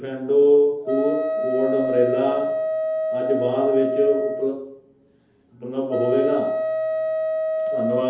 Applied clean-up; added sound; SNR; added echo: none; Wind instrument, woodwind instrument; 2 dB; reverberation time 2.2 s.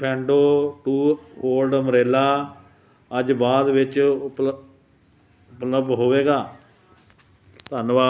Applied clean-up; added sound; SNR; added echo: none; none; none; none.